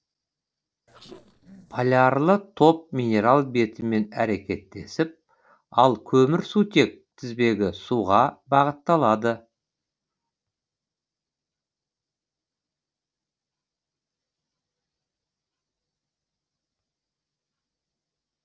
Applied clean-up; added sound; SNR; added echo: neural separator model SepFormer DNS4.